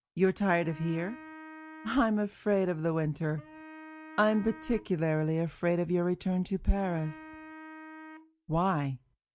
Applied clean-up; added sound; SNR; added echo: none; Wind instrument, woodwind instrument; 19 dB; none.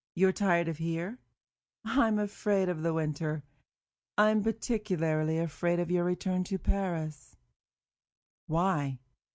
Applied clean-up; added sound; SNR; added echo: none; none; none; none.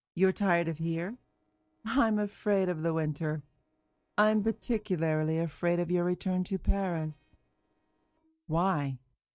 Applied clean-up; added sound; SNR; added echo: neural separator model SepFormer DNS4.